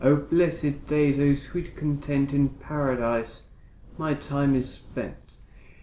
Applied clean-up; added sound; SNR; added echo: none; none; none; none.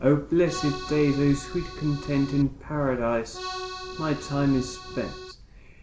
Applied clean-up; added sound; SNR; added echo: none; Accordion; 12 dB; none.